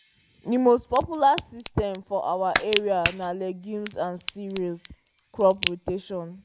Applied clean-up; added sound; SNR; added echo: none; Clapping + Crack; 8 dB; none.